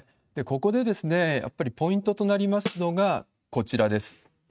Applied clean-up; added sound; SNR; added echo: neural mask model RNNoise.